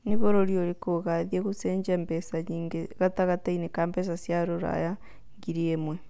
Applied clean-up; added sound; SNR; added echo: none; none; none; none.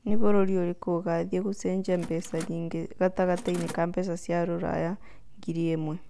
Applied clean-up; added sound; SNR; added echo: none; Mechanisms; 19 dB; none.